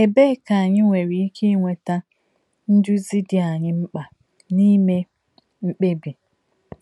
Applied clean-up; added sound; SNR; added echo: none; none; none; none.